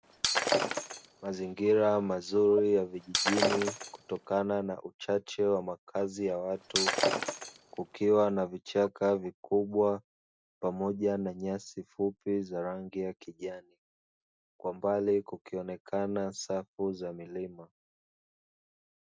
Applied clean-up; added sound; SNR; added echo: none; Shatter; 0 dB; none.